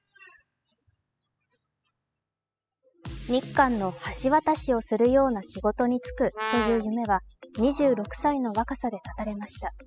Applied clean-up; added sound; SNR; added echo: classical method spectral subtraction.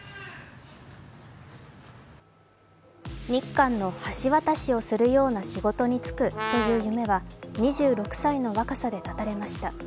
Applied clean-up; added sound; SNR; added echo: none; Brass instrument; 4 dB; none.